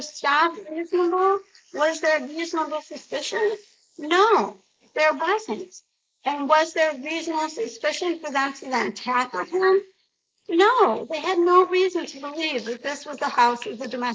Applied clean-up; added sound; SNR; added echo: neural mask model Resemble Enhance denoiser.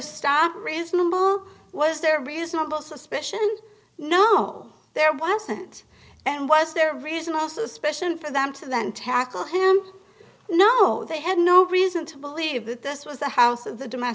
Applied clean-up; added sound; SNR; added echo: none; none; none; none.